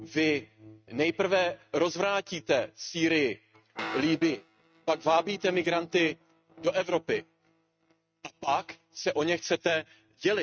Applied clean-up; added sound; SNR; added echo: neural mask model RNNoise.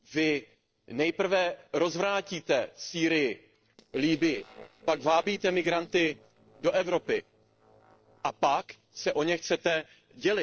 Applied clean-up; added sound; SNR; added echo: neural separator model SepFormer DNS4.